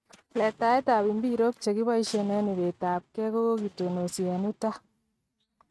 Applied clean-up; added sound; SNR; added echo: neural mask model RNNoise.